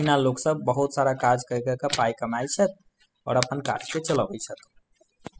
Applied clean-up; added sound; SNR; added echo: classical method spectral subtraction.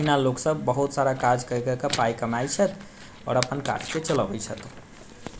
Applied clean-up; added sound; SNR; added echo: none; Tearing; 14 dB; none.